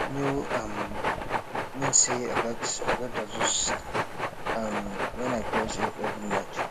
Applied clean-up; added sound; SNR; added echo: none; Train; -1 dB; none.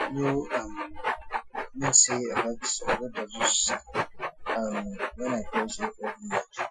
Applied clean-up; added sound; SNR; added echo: classical method Wiener filter.